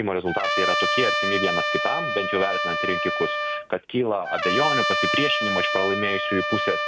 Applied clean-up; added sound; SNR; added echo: none; Trumpet; -2 dB; none.